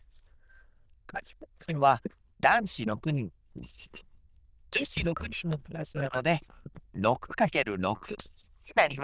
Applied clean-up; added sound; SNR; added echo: neural diffusion model UNIVERSE++.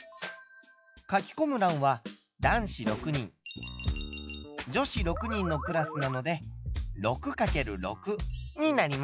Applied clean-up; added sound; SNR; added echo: classical method log-MMSE.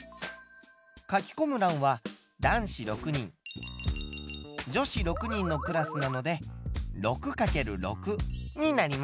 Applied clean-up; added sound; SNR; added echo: none; none; none; none.